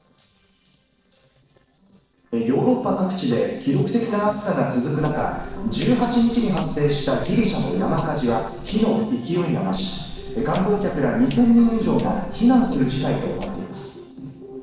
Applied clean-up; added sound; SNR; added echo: neural separator model SepFormer DNS4.